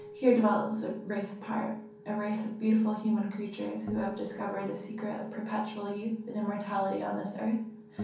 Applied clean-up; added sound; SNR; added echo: none; Acoustic guitar; 16 dB; reverberation time 0.6 s.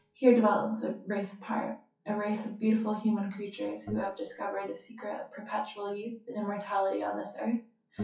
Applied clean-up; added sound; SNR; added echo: classical method WPE with log-MMSE.